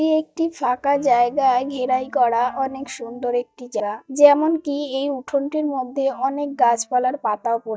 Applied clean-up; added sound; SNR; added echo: neural mask model DeepFilterNet 3.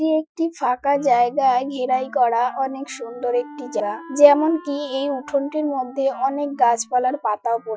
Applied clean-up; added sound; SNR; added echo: classical method Wiener filter.